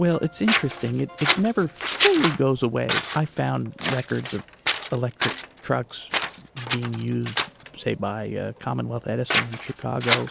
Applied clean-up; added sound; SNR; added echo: none; Scissors; 4 dB; none.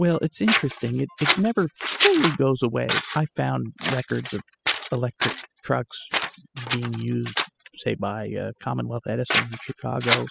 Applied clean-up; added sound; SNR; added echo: classical method spectral subtraction.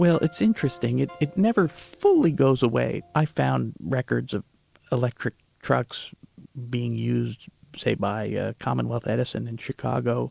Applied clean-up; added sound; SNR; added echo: none; none; none; none.